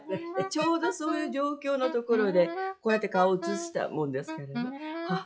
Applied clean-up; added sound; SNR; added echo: classical method log-MMSE.